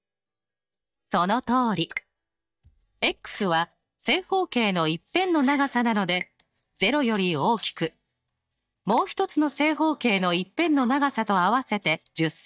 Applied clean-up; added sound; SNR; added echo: neural mask model DeepFilterNet 3.